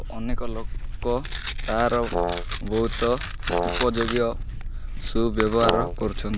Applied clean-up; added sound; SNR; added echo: none; Tearing + Brass instrument; 0 dB; none.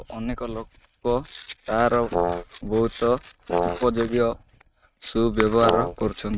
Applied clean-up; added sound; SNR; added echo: neural mask model RNNoise.